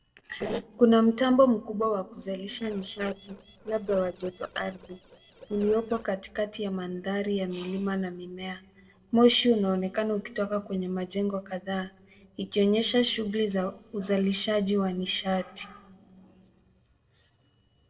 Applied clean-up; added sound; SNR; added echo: neural separator model SepFormer DNS4.